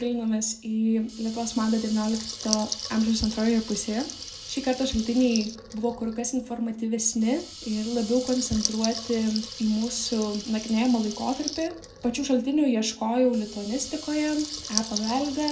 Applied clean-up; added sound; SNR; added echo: none; Water tap, faucet / Liquid; 11 dB; reverberation time 0.2 s.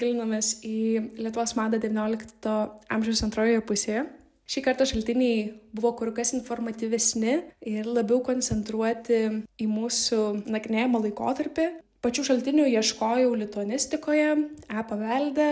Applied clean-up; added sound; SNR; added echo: none; none; none; none.